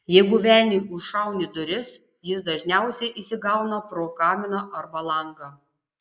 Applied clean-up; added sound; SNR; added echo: neural mask model Resemble Enhance denoiser.